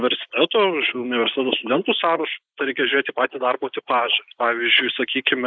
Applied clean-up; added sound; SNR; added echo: neural mask model Resemble Enhance denoiser.